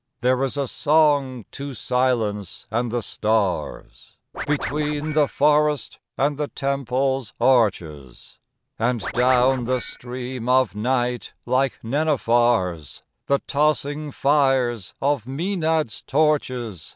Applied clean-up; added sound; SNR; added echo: none; Scratching (performance technique); 11 dB; none.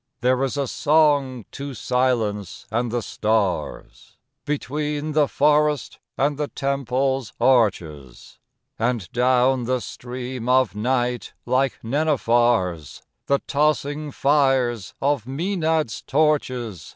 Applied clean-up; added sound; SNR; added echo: none; none; none; none.